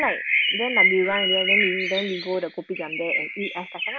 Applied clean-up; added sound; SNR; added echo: none; Bird; -3 dB; none.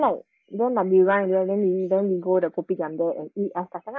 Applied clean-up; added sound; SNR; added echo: neural mask model DeepFilterNet 3.